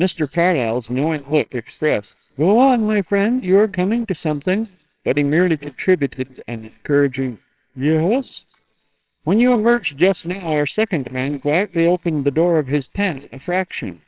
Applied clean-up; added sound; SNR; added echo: neural separator model SepFormer WHAMR!.